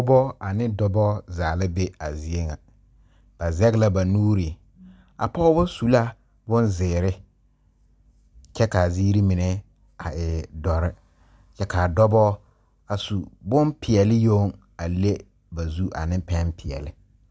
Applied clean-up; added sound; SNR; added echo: none; none; none; none.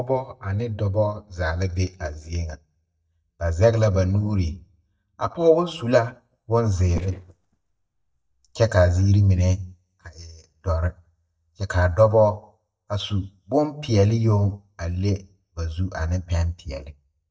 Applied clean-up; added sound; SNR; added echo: neural mask model DeepFilterNet 3.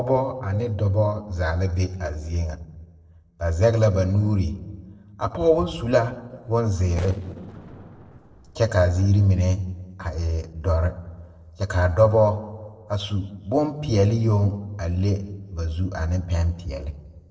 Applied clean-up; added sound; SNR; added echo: neural separator model SepFormer DNS4.